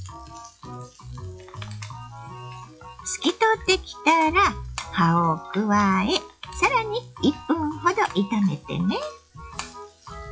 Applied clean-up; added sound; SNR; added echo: classical method log-MMSE.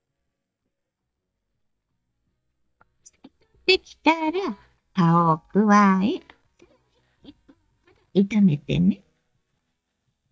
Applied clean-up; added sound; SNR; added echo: neural mask model DeepFilterNet 3.